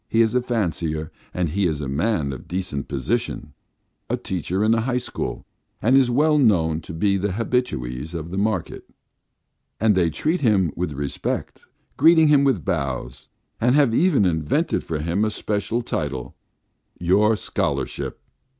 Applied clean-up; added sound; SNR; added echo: none; none; none; none.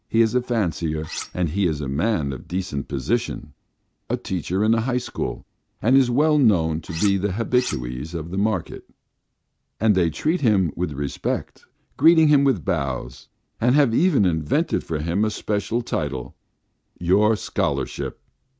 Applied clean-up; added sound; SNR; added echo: none; Cutlery, silverware; 12 dB; none.